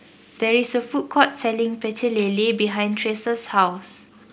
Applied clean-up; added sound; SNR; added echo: none; none; none; none.